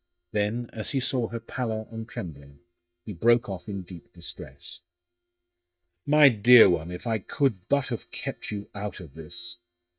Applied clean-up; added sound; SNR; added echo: neural mask model DeepFilterNet 3.